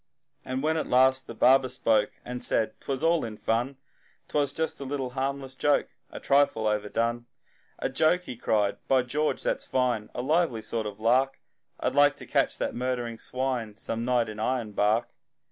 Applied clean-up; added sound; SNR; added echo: none; none; none; none.